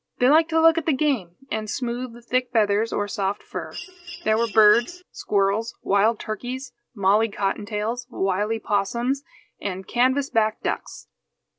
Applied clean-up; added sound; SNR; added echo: none; Mechanisms; 15 dB; none.